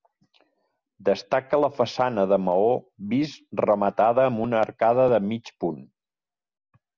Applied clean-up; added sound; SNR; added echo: none; none; none; none.